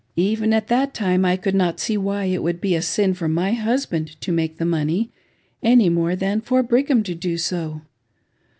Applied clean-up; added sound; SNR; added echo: none; none; none; none.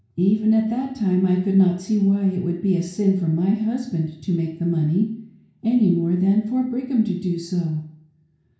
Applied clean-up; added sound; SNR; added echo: none; none; none; reverberation time 0.6 s.